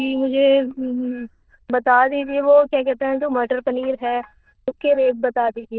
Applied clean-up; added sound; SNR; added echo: neural diffusion model UNIVERSE++.